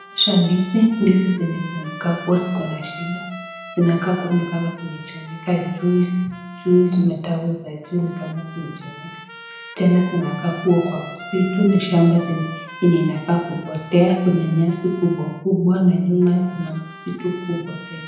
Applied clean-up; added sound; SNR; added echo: none; Trumpet; 17 dB; reverberation time 0.9 s.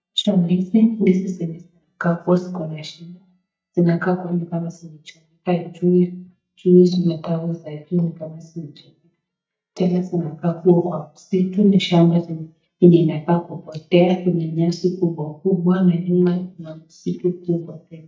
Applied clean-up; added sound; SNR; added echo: neural mask model DeepFilterNet 3.